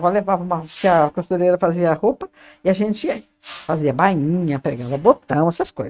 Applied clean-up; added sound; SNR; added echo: neural mask model RNNoise.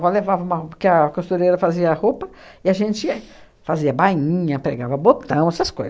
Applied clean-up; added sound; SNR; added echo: none; none; none; none.